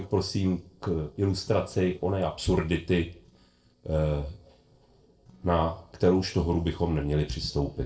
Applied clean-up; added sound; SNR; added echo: neural separator model SepFormer DNS4.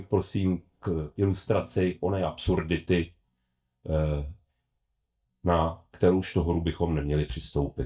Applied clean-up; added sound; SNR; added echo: neural mask model DeepFilterNet 3.